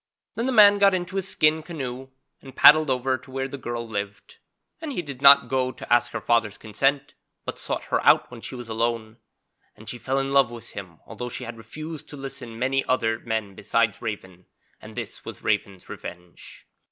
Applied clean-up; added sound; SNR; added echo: none; none; none; none.